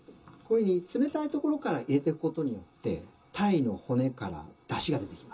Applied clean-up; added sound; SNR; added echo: none; none; none; reverberation time 0.2 s.